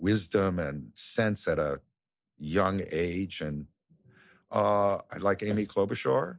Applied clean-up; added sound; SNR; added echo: none; none; none; none.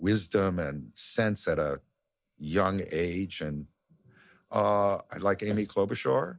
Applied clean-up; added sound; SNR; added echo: neural mask model Resemble Enhance denoiser.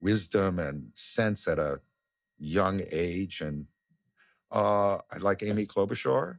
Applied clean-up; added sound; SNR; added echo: neural mask model DeepFilterNet 3.